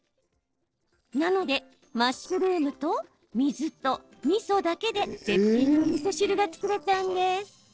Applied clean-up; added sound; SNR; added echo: neural separator model SepFormer DNS4.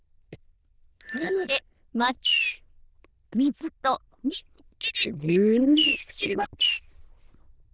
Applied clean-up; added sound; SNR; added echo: neural diffusion model UNIVERSE++.